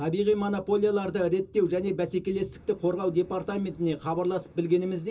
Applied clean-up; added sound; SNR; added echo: none; none; none; reverberation time 0.2 s.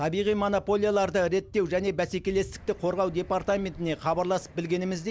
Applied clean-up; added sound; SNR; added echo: none; none; none; none.